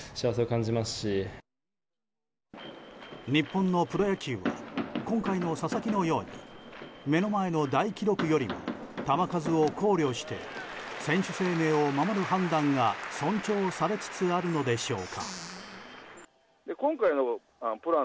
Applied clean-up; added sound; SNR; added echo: none; Squeak / Cupboard open or close; 16 dB; none.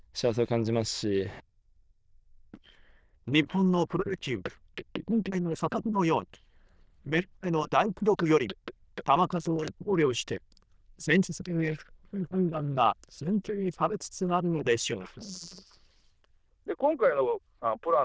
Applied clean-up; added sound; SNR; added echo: neural diffusion model UNIVERSE++.